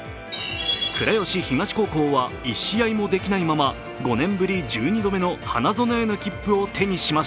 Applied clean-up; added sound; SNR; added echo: none; none; none; none.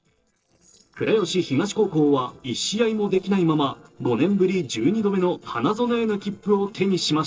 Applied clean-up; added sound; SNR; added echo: neural separator model SepFormer DNS4.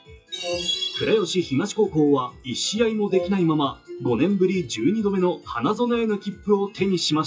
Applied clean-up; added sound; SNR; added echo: classical method WPE with log-MMSE.